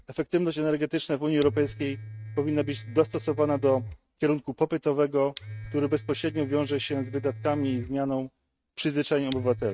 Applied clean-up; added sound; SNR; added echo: neural mask model RNNoise.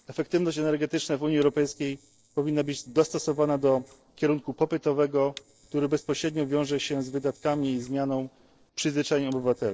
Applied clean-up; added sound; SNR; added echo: neural separator model SepFormer DNS4.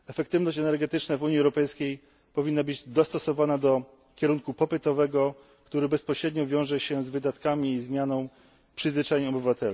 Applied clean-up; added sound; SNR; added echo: none; none; none; none.